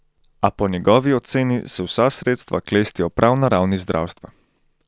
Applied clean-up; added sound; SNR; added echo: none; none; none; none.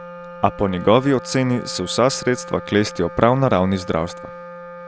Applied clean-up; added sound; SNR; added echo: none; Wind instrument, woodwind instrument; 15 dB; none.